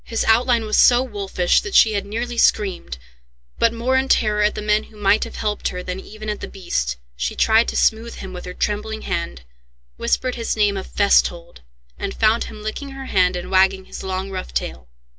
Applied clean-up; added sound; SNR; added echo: none; none; none; none.